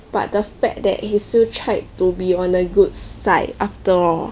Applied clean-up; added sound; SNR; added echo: none; none; none; none.